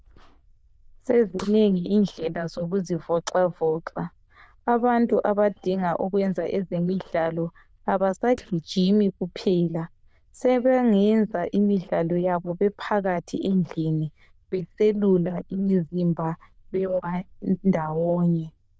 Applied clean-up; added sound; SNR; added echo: neural diffusion model UNIVERSE++.